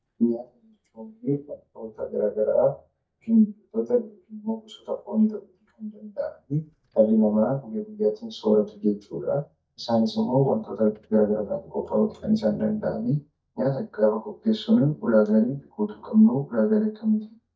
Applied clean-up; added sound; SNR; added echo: neural mask model DeepFilterNet 3.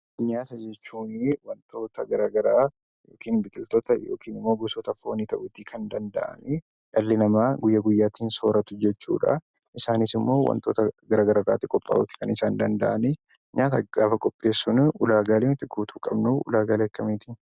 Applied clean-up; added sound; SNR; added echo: none; none; none; none.